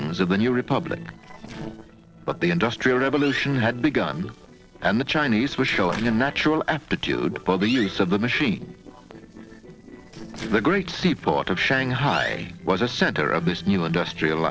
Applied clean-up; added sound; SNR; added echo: neural separator model SepFormer DNS4.